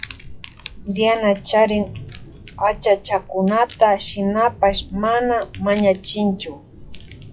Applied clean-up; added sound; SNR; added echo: classical method log-MMSE.